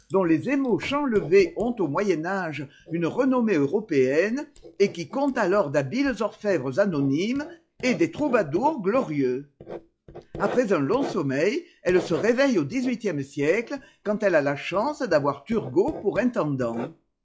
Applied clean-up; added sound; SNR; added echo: classical method log-MMSE.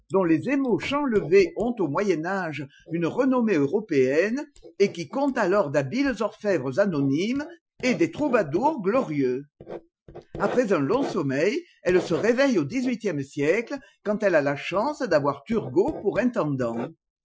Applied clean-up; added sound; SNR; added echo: classical method Wiener filter.